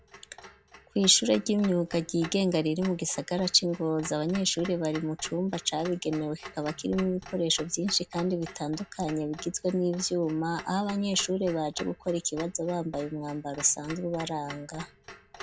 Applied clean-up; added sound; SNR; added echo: none; Clock; 17 dB; none.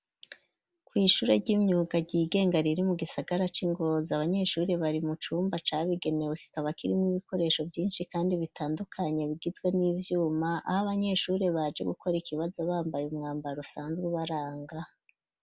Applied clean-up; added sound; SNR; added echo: none; none; none; none.